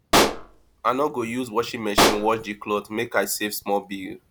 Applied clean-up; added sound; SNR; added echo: none; Explosion; -1 dB; none.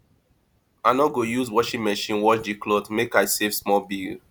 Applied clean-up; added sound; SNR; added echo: none; none; none; none.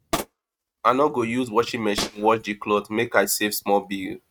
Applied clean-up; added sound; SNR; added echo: neural mask model RNNoise.